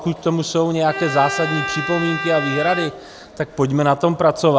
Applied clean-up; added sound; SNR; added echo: none; Bowed string instrument; 8 dB; none.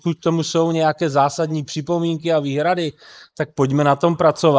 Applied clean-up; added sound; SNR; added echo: neural mask model Resemble Enhance denoiser.